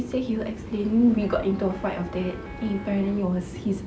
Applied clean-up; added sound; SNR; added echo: none; Guitar; 17 dB; none.